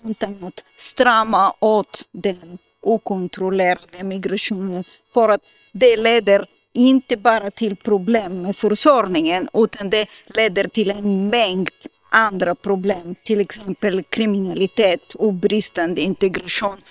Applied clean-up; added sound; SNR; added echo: neural separator model SepFormer WHAM!.